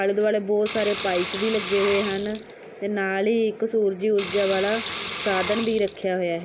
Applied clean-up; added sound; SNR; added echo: none; Sink (filling or washing) / Water; 6 dB; none.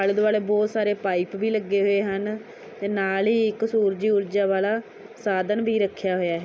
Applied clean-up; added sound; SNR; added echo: none; none; none; none.